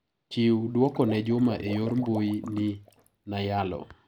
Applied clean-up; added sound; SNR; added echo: none; Water / Liquid; 16 dB; none.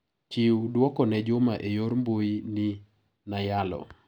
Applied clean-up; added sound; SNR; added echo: none; none; none; none.